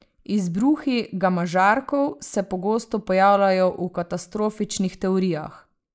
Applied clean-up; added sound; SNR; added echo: neural mask model Resemble Enhance denoiser.